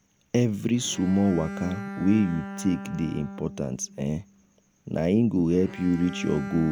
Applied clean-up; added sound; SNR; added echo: none; Bowed string instrument; 13 dB; none.